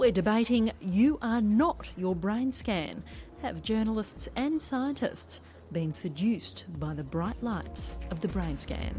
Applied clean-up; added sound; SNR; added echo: none; none; none; none.